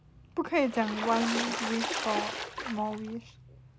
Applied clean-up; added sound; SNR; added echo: none; Water / Splash, splatter; 3 dB; none.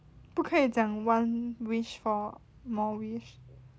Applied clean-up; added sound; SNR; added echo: none; none; none; none.